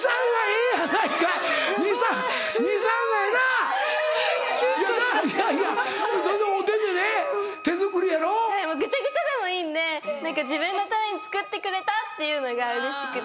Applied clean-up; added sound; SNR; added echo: none; Wind instrument, woodwind instrument; 17 dB; none.